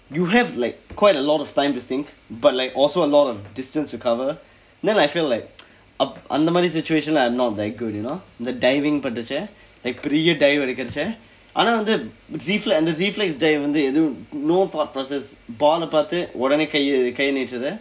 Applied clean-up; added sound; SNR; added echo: none; none; none; none.